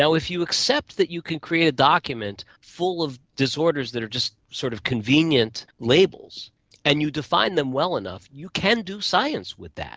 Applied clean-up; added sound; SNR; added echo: none; none; none; none.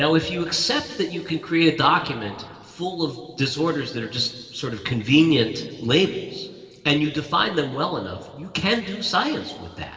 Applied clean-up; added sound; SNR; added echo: none; none; none; reverberation time 1.9 s.